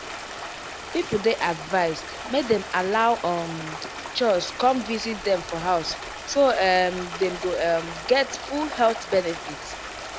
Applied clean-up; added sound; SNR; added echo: none; Stream; 10 dB; none.